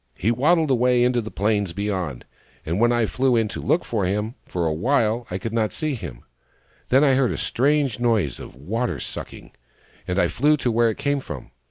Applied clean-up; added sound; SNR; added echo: none; none; none; none.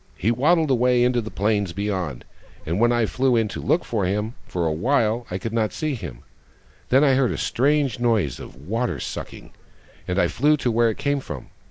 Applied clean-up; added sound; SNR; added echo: neural mask model Resemble Enhance denoiser.